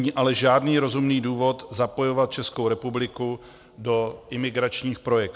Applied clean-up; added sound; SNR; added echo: none; none; none; none.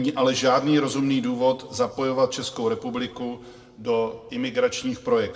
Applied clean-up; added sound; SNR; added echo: none; none; none; reverberation time 0.9 s.